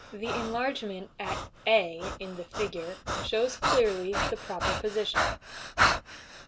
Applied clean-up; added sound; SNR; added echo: none; Breathing; 1 dB; none.